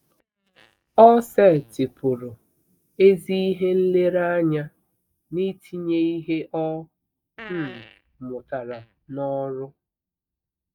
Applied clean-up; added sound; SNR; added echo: neural mask model DeepFilterNet 3.